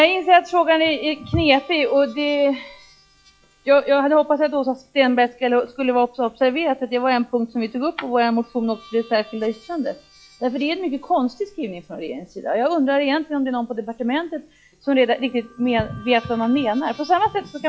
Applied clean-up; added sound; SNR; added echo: classical method log-MMSE.